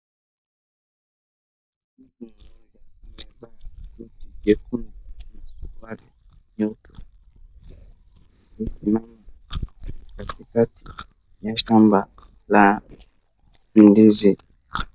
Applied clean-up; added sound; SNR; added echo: neural mask model DeepFilterNet 3.